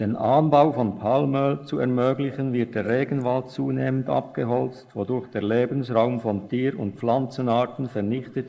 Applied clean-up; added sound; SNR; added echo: neural mask model Resemble Enhance denoiser.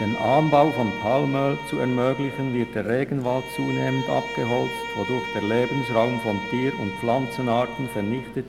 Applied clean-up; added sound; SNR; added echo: none; Bowed string instrument; 9 dB; none.